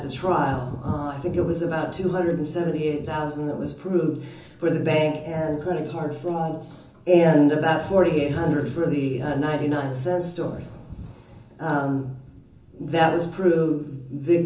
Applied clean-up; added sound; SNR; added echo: none; Thunder / Wind; 17 dB; reverberation time 0.7 s.